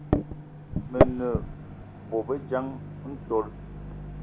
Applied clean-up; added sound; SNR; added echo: none; Microwave oven; -4 dB; none.